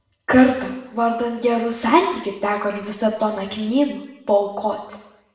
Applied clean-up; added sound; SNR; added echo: none; none; none; reverberation time 0.9 s.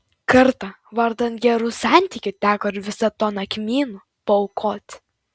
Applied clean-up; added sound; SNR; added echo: none; none; none; none.